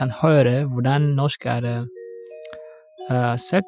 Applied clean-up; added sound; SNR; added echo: classical method Wiener filter.